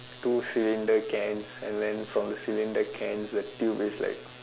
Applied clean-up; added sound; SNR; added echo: none; none; none; none.